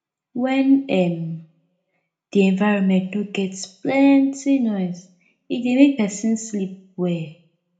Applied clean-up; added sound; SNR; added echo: none; none; none; reverberation time 0.3 s.